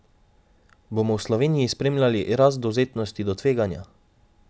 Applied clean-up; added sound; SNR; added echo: none; none; none; none.